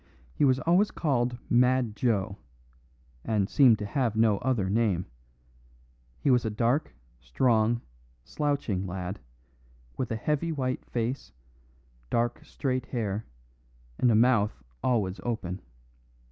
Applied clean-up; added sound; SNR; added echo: none; none; none; none.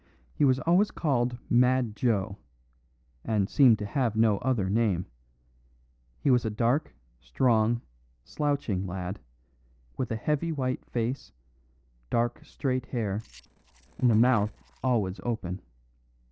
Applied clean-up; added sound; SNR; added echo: neural separator model SepFormer DNS4.